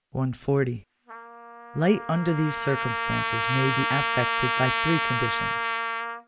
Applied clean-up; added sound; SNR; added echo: none; Trumpet; 1 dB; none.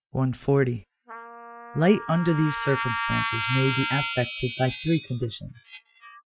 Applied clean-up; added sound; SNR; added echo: classical method Wiener filter.